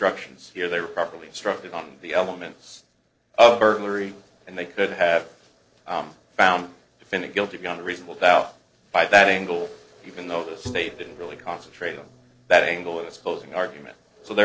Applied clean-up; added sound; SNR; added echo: neural separator model SepFormer DNS4.